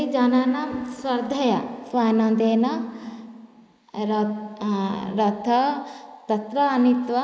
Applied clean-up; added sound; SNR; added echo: neural mask model Resemble Enhance denoiser.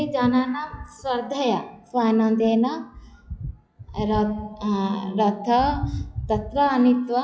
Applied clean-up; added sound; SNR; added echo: classical method log-MMSE.